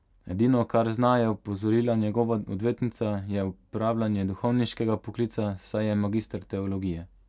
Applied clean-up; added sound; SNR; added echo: none; none; none; none.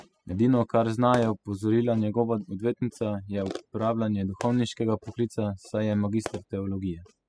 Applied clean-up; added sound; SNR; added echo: classical method spectral subtraction.